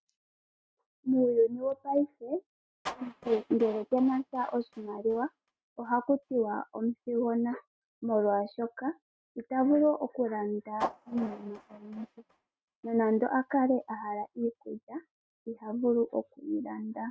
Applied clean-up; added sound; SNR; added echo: neural mask model RNNoise.